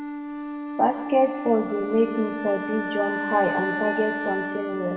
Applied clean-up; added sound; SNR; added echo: none; Wind instrument, woodwind instrument; 5 dB; reverberation time 1.9 s.